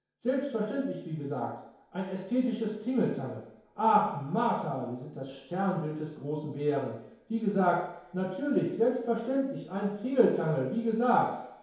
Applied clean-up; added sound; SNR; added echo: none; none; none; reverberation time 1.0 s.